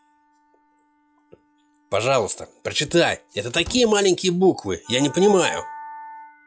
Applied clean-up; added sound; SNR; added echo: classical method log-MMSE.